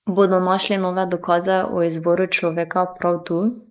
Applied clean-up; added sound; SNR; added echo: neural mask model Resemble Enhance denoiser.